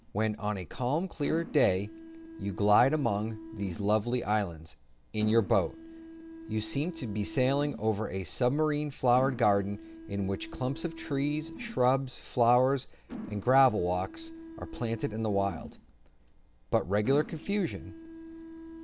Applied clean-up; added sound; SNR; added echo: none; Mechanisms; 15 dB; none.